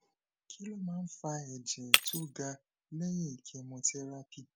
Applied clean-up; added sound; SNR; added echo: none; Shatter; -4 dB; none.